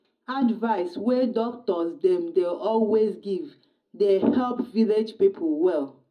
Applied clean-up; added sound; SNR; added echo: none; none; none; reverberation time 0.4 s.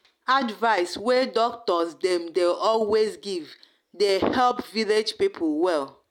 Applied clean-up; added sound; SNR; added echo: none; none; none; none.